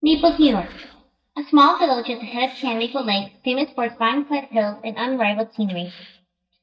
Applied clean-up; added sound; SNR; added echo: neural mask model DeepFilterNet 3.